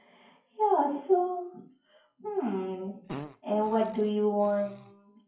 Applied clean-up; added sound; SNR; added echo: classical method WPE with log-MMSE.